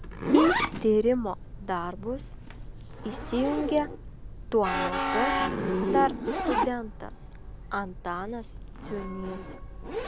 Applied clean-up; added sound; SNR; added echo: none; Train + Zipper (clothing); 1 dB; none.